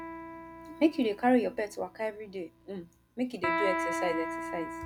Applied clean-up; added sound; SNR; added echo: none; Electric guitar; 5 dB; none.